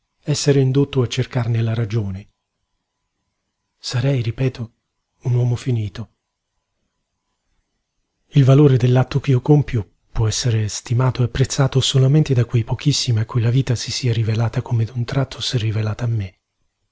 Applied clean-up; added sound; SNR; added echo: none; none; none; none.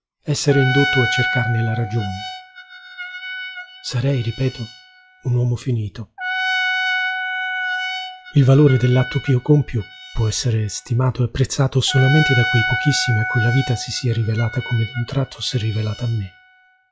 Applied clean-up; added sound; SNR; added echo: classical method log-MMSE.